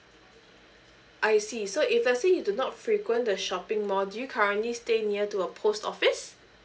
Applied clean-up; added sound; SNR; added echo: none; none; none; none.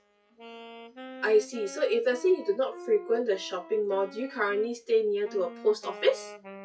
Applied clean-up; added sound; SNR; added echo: classical method WPE with log-MMSE.